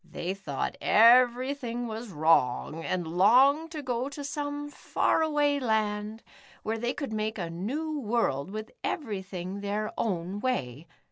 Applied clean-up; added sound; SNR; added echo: none; none; none; none.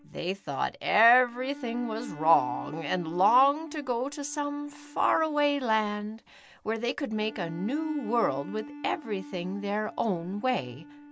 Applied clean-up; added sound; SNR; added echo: none; Bowed string instrument; 16 dB; none.